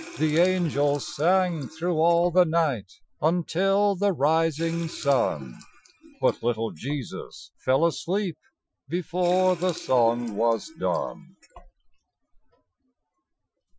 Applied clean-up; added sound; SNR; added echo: classical method Wiener filter.